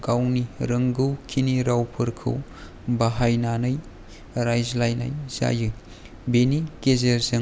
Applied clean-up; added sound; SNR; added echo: none; none; none; none.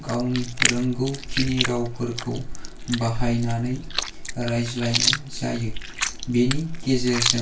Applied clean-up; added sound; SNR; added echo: none; Chewing, mastication; 4 dB; reverberation time 0.2 s.